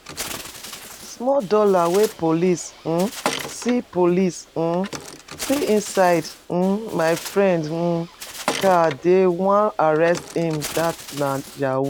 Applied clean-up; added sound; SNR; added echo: none; Bird; 13 dB; none.